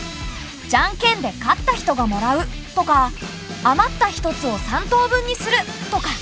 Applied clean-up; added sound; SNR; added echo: none; none; none; none.